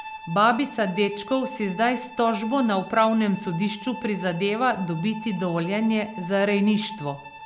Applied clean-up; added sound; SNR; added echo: none; Bowed string instrument; 15 dB; none.